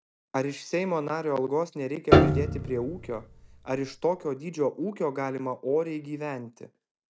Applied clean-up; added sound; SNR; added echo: none; Piano; -5 dB; none.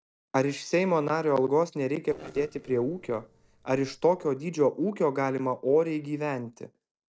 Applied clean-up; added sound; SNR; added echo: neural separator model SepFormer DNS4.